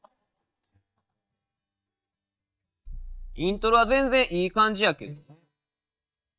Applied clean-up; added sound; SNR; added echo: neural mask model DeepFilterNet 3.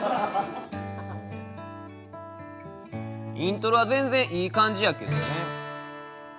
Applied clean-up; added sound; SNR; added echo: none; none; none; none.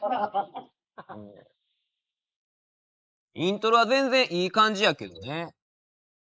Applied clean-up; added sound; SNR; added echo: neural mask model Resemble Enhance denoiser.